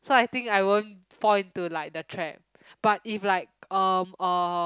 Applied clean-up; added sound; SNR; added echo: none; none; none; none.